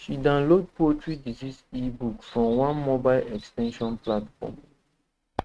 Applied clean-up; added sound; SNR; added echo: neural mask model RNNoise.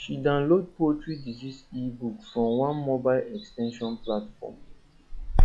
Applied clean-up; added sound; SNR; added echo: classical method log-MMSE.